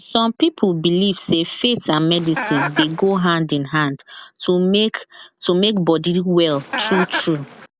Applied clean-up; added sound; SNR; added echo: none; Chicken, rooster; 7 dB; none.